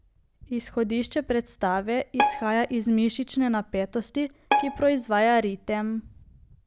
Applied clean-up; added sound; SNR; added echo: none; Bowed string instrument; 5 dB; none.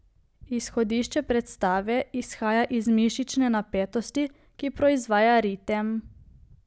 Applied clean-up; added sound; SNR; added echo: none; none; none; none.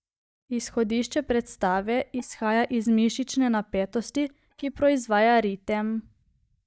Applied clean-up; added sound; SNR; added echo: neural mask model DeepFilterNet 3.